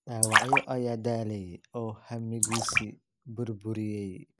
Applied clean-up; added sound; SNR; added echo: neural mask model Resemble Enhance denoiser.